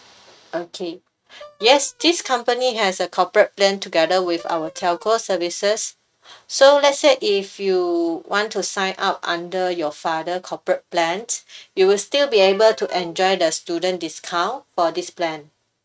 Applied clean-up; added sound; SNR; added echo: neural mask model RNNoise.